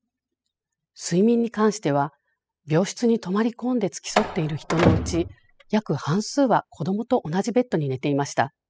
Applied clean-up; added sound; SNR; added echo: classical method spectral subtraction.